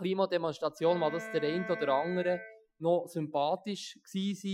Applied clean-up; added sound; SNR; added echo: classical method Wiener filter.